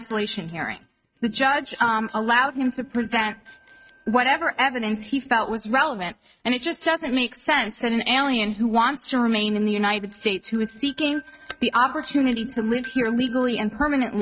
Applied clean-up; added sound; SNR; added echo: neural mask model RNNoise.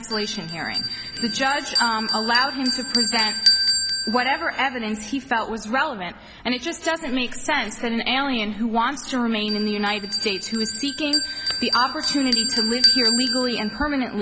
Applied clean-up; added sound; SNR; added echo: none; Bell; 2 dB; none.